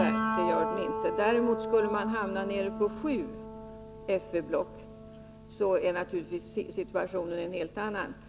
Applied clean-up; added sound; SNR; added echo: none; Piano; 5 dB; none.